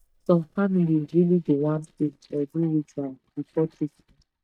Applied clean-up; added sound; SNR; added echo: neural mask model DeepFilterNet 3.